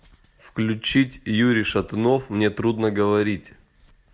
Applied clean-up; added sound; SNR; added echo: none; none; none; none.